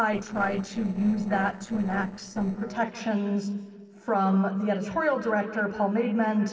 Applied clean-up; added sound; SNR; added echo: neural separator model SepFormer DNS4.